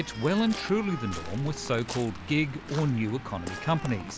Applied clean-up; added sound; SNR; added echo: none; Animal + Waves, surf; 11 dB; none.